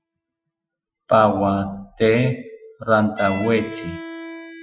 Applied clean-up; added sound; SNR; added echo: classical method Wiener filter.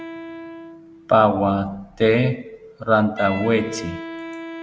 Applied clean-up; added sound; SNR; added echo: none; Wind instrument, woodwind instrument; 14 dB; none.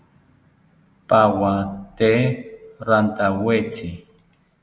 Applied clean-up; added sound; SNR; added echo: none; none; none; none.